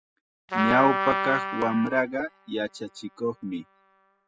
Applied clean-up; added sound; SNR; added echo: classical method spectral subtraction.